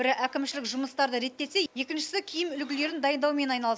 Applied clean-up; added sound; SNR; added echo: none; none; none; none.